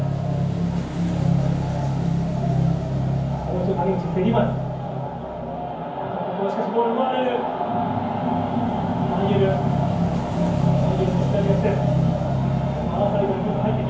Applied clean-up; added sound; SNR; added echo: none; Motorcycle / Engine; 0 dB; reverberation time 0.9 s.